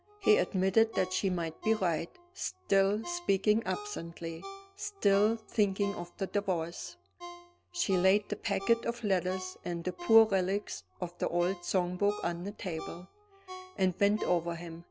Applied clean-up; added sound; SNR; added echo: none; Ringtone; 17 dB; none.